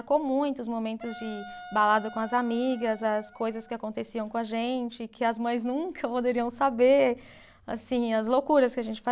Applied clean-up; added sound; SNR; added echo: none; Wind instrument, woodwind instrument; 18 dB; none.